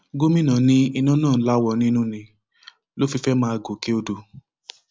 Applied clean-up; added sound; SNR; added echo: none; none; none; none.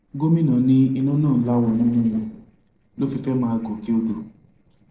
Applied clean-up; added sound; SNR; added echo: neural separator model SepFormer DNS4.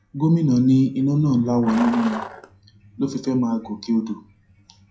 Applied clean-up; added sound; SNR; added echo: classical method WPE with log-MMSE.